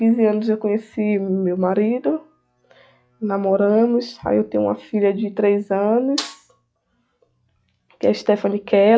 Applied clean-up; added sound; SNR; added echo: classical method log-MMSE.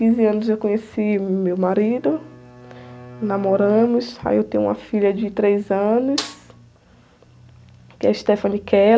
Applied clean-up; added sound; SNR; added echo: none; Snare drum + Bowed string instrument; 18 dB; none.